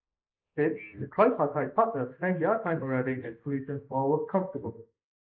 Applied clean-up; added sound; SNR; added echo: neural mask model Resemble Enhance denoiser.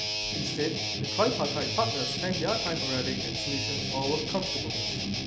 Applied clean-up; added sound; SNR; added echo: none; Guitar; -1 dB; none.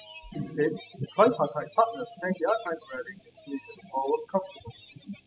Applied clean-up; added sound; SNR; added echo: classical method spectral subtraction.